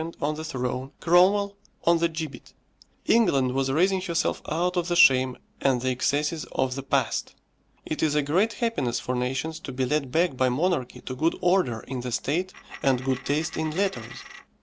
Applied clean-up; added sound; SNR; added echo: none; Coin (dropping); 17 dB; none.